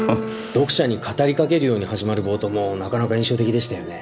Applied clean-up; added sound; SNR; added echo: none; Keyboard (musical); 13 dB; none.